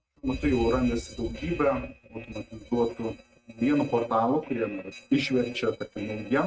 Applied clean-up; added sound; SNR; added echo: neural mask model RNNoise.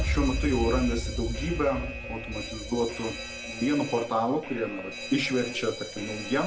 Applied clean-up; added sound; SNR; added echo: none; Alarm; 4 dB; none.